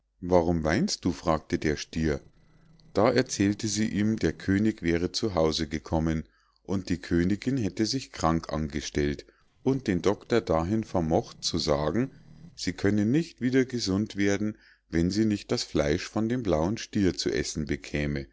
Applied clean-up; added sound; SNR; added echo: neural separator model SepFormer DNS4.